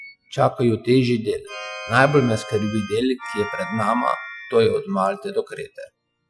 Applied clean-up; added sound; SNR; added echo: classical method Wiener filter.